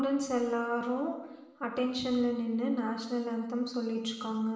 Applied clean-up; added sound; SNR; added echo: none; none; none; reverberation time 0.9 s.